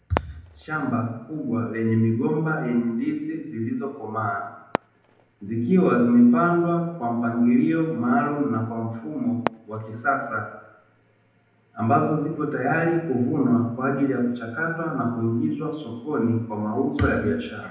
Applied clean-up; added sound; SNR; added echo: none; Fireworks; 14 dB; reverberation time 0.8 s.